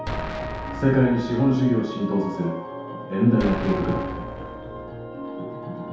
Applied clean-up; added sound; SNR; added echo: none; Explosion; 12 dB; reverberation time 0.8 s.